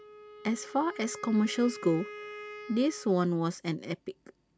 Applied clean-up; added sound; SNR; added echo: none; Wind instrument, woodwind instrument; 16 dB; none.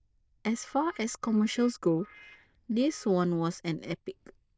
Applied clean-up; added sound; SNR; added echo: neural diffusion model UNIVERSE++.